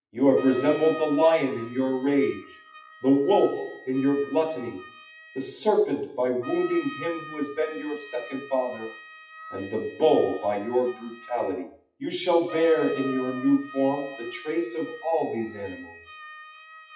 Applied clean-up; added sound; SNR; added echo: classical method WPE with log-MMSE.